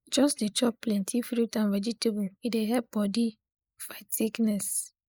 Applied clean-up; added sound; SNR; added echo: neural mask model Resemble Enhance denoiser.